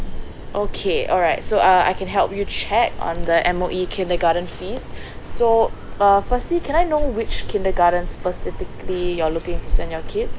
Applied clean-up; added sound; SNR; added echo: none; Fire; 4 dB; none.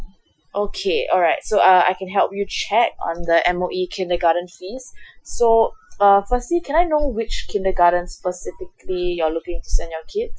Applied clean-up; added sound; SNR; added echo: classical method Wiener filter.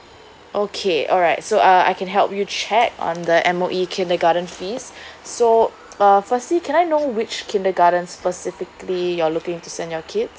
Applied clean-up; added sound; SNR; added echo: none; none; none; none.